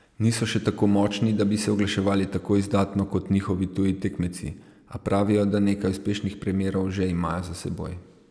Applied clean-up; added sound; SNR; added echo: none; none; none; none.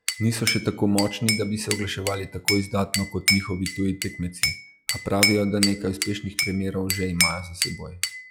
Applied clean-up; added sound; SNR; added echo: classical method log-MMSE.